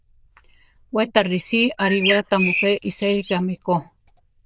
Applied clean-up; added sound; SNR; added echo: neural diffusion model UNIVERSE++.